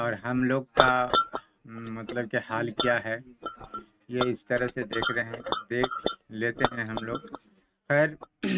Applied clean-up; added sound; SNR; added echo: neural mask model RNNoise.